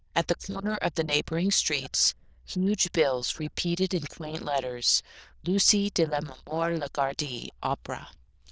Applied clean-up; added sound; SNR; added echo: neural diffusion model UNIVERSE++.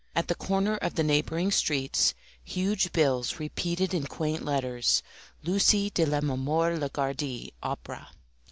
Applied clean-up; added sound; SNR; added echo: none; none; none; none.